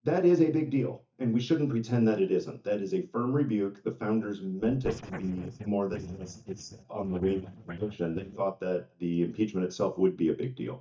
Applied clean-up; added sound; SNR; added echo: neural mask model DeepFilterNet 3.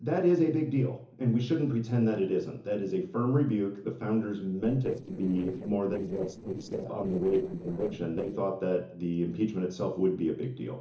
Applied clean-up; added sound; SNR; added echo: neural separator model SepFormer DNS4.